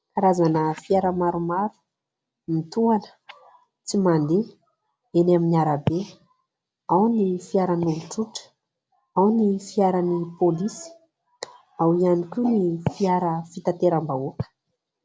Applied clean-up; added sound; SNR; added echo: none; none; none; none.